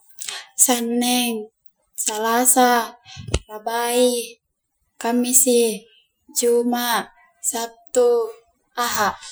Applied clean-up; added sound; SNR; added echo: classical method Wiener filter.